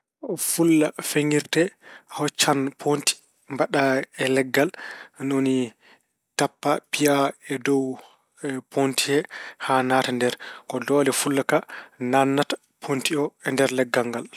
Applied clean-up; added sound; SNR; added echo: none; none; none; none.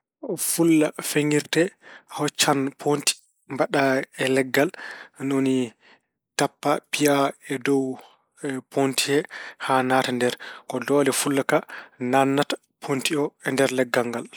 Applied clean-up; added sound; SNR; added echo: neural mask model Resemble Enhance denoiser.